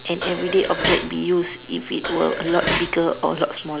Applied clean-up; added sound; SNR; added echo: none; Dishes, pots, and pans; 6 dB; none.